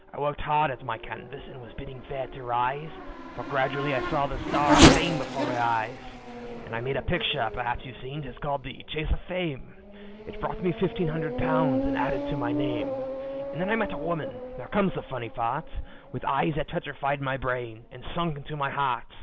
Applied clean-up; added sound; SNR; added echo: none; Race car, auto racing / Accelerating, revving, vroom; 1 dB; none.